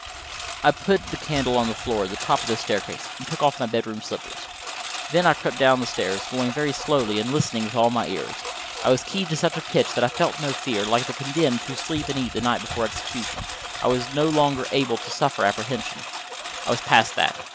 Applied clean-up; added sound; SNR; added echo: none; Engine; 9 dB; none.